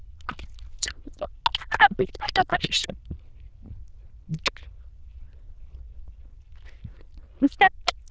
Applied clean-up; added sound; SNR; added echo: neural diffusion model UNIVERSE++.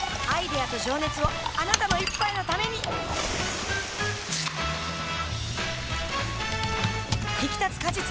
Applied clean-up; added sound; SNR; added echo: none; Computer keyboard; 8 dB; none.